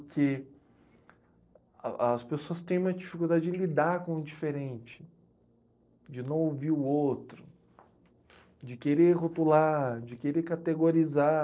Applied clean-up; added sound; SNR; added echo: neural separator model SepFormer DNS4.